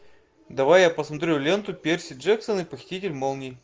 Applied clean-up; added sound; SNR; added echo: none; none; none; none.